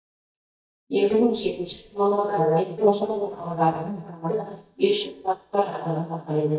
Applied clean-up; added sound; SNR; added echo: neural mask model DeepFilterNet 3.